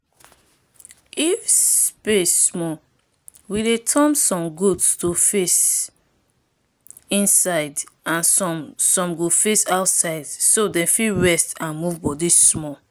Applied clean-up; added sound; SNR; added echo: none; none; none; none.